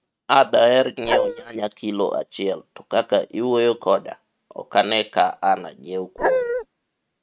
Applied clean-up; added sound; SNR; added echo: neural mask model RNNoise.